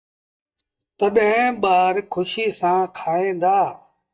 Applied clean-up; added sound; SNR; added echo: neural mask model DeepFilterNet 3.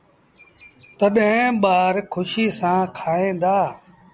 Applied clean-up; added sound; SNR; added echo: none; none; none; none.